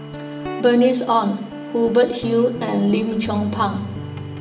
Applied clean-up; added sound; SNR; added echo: none; Guitar; 12 dB; reverberation time 1.2 s.